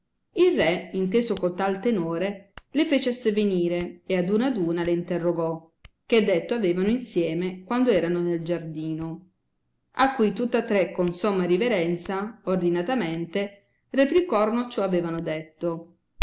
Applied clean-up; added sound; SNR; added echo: none; Hands; 19 dB; none.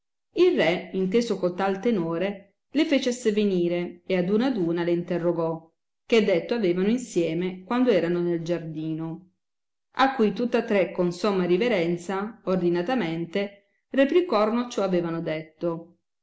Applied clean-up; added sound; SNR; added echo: none; none; none; none.